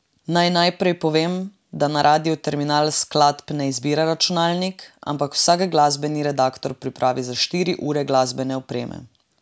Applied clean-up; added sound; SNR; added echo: none; none; none; none.